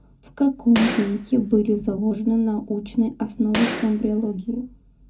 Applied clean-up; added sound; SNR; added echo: none; Gunshot, gunfire; 9 dB; reverberation time 0.3 s.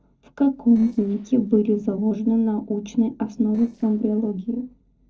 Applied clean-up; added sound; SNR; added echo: neural separator model SepFormer DNS4.